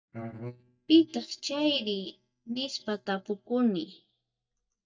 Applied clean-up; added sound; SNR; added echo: neural mask model DeepFilterNet 3.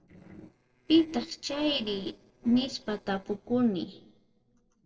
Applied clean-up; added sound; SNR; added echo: neural separator model SepFormer DNS4.